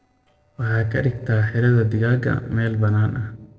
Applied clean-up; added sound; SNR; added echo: neural separator model SepFormer DNS4.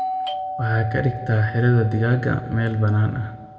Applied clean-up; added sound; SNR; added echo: none; Doorbell; 11 dB; reverberation time 1.3 s.